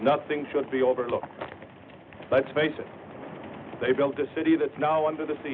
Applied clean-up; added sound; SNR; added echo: none; none; none; none.